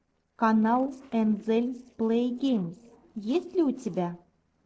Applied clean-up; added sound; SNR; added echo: neural separator model SepFormer DNS4.